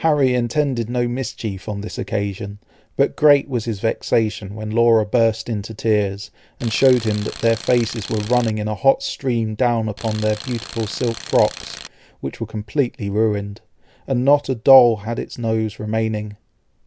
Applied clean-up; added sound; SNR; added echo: none; Tools; 14 dB; none.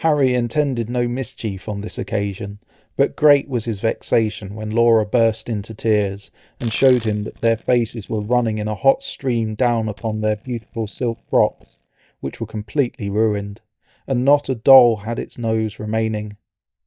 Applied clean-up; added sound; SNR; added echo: neural mask model DeepFilterNet 3.